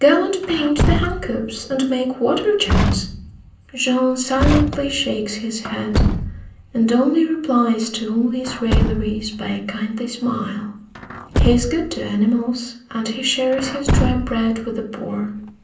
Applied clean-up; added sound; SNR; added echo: none; Truck; 3 dB; reverberation time 0.6 s.